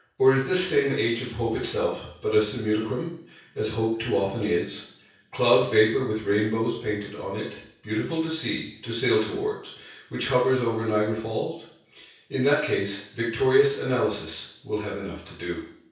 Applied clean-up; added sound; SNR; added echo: none; none; none; reverberation time 0.6 s.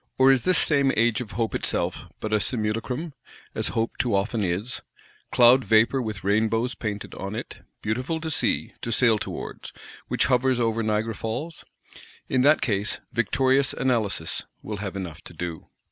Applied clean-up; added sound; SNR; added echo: none; none; none; none.